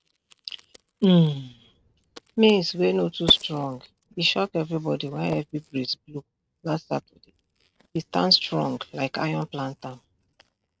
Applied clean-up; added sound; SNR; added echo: neural mask model RNNoise.